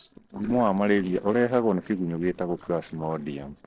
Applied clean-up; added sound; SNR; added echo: neural separator model SepFormer DNS4.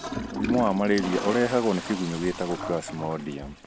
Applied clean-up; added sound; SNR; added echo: none; Toilet flush / Gurgling + Toilet flush; 8 dB; none.